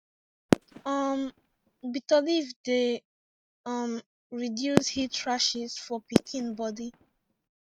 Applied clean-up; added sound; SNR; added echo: neural mask model RNNoise.